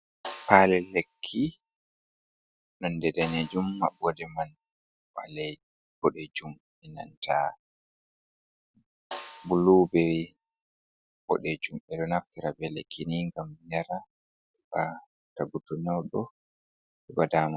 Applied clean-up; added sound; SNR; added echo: none; Snare drum; 18 dB; none.